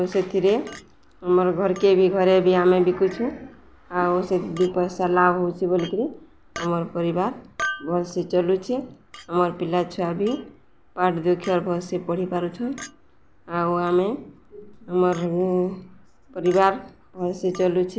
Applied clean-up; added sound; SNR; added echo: none; Chink, clink; 20 dB; none.